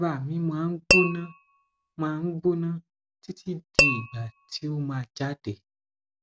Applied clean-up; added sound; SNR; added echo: none; Tap / Glass; -3 dB; none.